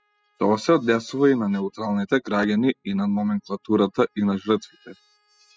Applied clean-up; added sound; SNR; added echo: classical method spectral subtraction.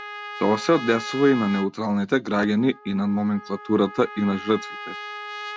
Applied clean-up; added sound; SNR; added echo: none; Trumpet; 13 dB; none.